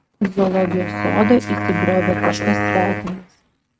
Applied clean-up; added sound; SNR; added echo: neural mask model RNNoise.